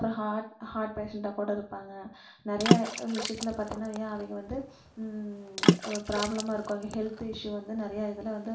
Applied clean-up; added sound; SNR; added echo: none; Water / Splash, splatter; -2 dB; reverberation time 0.5 s.